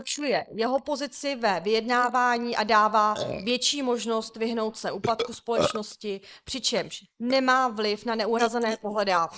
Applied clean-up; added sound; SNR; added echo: neural mask model Resemble Enhance denoiser.